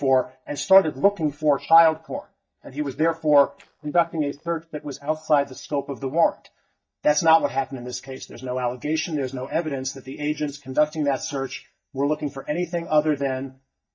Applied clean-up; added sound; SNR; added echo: neural mask model DeepFilterNet 3.